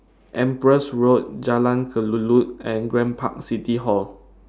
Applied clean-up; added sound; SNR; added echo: none; none; none; none.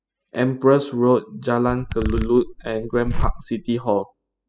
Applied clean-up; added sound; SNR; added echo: classical method spectral subtraction.